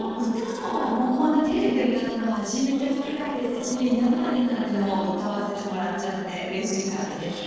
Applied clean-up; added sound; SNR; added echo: neural separator model SepFormer DNS4.